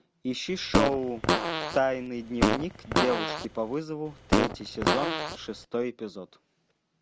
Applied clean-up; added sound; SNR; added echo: none; Fart; -3 dB; none.